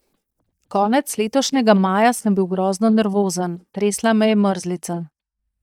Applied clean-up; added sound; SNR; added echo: neural mask model DeepFilterNet 3.